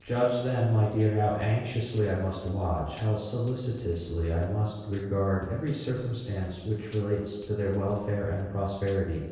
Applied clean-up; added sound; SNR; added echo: neural separator model SepFormer DNS4.